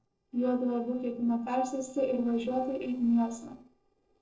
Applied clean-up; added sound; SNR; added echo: neural separator model SepFormer DNS4.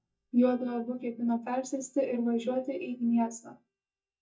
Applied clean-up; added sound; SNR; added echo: neural mask model DeepFilterNet 3.